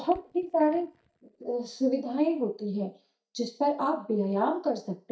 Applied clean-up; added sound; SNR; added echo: neural mask model DeepFilterNet 3.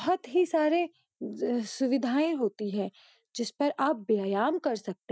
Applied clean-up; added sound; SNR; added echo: none; none; none; none.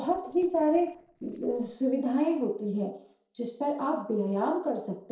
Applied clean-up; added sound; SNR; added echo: neural separator model SepFormer DNS4.